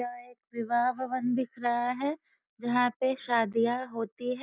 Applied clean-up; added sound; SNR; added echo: none; none; none; none.